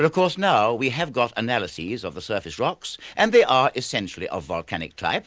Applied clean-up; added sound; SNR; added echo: none; none; none; none.